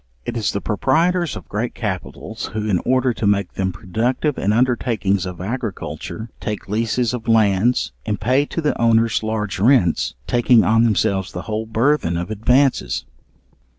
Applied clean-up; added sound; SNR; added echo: none; none; none; none.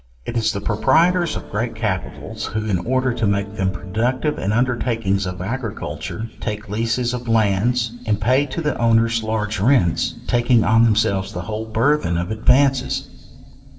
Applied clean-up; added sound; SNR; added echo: none; Electric guitar / Strum; 18 dB; reverberation time 2.1 s.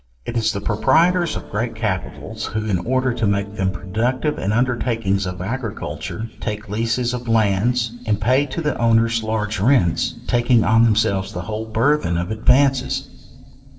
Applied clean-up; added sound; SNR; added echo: neural separator model SepFormer DNS4.